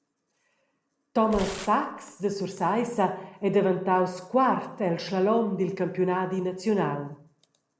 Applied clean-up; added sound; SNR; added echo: none; Tearing; 14 dB; none.